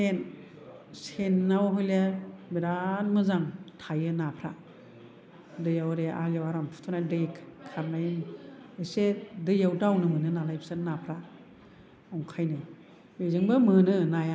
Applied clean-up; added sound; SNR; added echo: none; none; none; none.